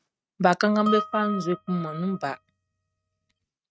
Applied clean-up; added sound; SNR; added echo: neural mask model RNNoise.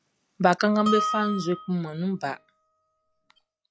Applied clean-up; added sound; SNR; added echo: classical method log-MMSE.